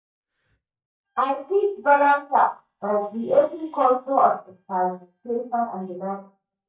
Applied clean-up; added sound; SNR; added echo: neural mask model DeepFilterNet 3.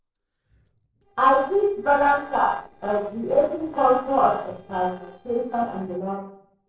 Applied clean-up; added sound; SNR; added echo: neural separator model SepFormer DNS4.